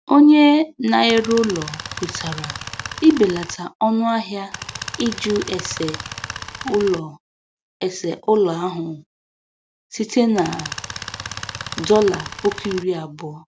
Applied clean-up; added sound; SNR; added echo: none; Tools; 11 dB; none.